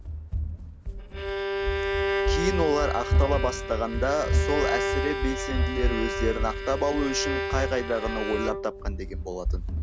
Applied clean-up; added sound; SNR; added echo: none; Run + Bowed string instrument; -2 dB; none.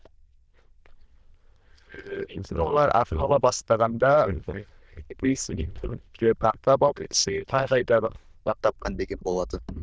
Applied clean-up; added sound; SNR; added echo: neural diffusion model UNIVERSE++.